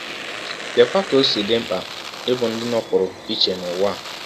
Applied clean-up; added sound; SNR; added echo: none; Domestic sounds, home sounds; 11 dB; none.